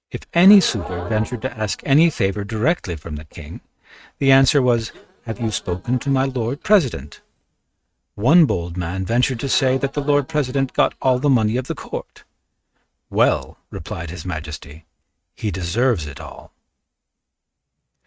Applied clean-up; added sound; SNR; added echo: neural mask model RNNoise.